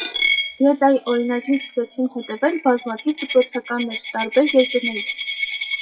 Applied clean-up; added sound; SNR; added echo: classical method WPE with log-MMSE.